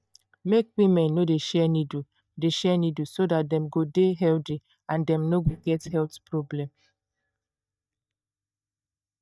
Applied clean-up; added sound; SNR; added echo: neural mask model DeepFilterNet 3.